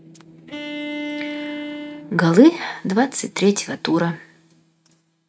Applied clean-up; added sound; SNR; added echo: neural mask model RNNoise.